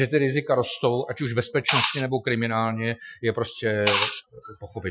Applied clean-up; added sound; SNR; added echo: classical method Wiener filter.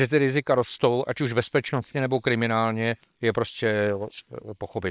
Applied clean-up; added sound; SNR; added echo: neural separator model SepFormer WHAM!.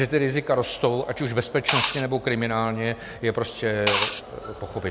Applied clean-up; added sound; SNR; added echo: none; Liquid; 2 dB; none.